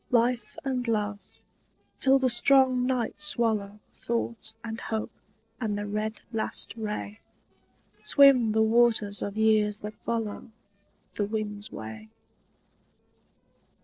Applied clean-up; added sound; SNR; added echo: neural separator model SepFormer DNS4.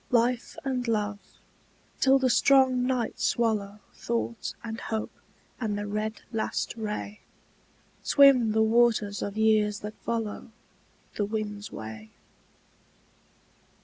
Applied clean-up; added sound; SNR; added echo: none; none; none; none.